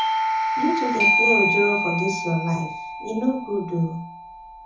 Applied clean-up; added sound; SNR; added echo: none; Doorbell; -2 dB; reverberation time 0.5 s.